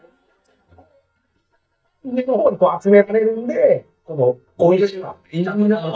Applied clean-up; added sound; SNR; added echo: neural mask model DeepFilterNet 3.